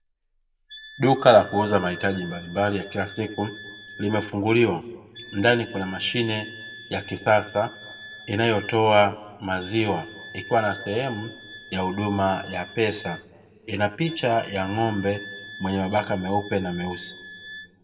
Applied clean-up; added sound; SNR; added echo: none; Wind instrument, woodwind instrument; 17 dB; reverberation time 1.1 s.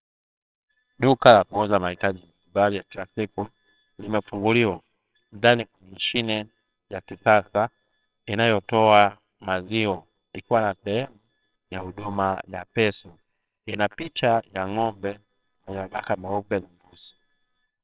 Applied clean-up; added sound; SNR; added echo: neural separator model SepFormer WHAMR!.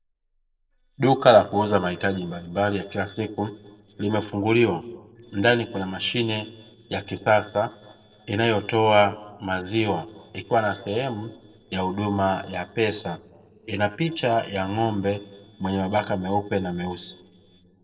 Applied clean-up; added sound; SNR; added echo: neural separator model SepFormer DNS4.